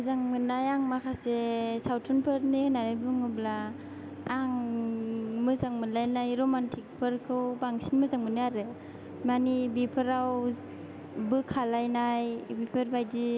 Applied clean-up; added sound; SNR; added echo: none; Bowed string instrument; 19 dB; none.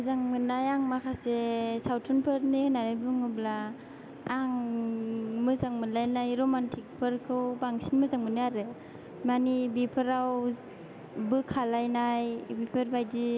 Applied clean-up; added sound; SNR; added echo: none; none; none; none.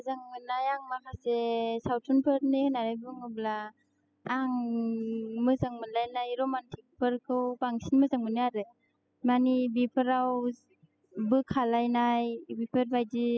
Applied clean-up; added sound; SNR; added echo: classical method spectral subtraction.